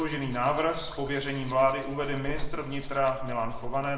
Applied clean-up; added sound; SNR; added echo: none; Domestic sounds, home sounds; 6 dB; reverberation time 0.9 s.